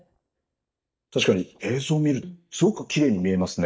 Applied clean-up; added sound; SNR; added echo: neural mask model DeepFilterNet 3.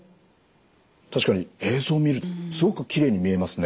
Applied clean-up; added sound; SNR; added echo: none; none; none; none.